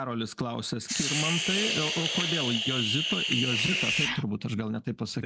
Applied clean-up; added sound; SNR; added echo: none; Hiss; -2 dB; none.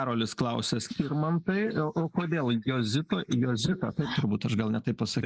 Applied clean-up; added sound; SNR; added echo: neural mask model Resemble Enhance denoiser.